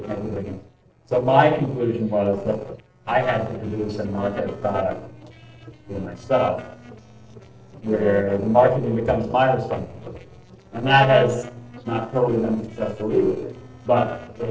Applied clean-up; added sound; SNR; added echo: neural separator model SepFormer DNS4.